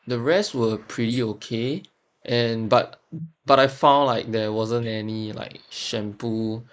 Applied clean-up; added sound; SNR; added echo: neural mask model Resemble Enhance denoiser.